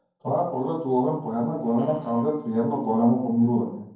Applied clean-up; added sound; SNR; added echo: neural separator model SepFormer DNS4.